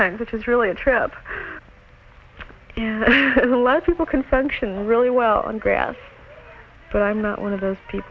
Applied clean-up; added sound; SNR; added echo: none; none; none; none.